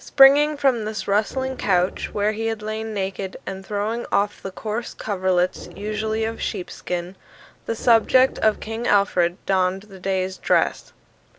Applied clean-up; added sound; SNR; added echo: none; Growling; 16 dB; none.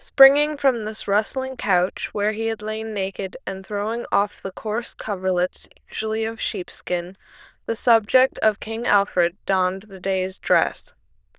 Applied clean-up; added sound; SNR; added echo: neural diffusion model UNIVERSE++.